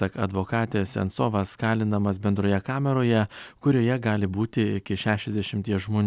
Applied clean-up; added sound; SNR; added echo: none; none; none; none.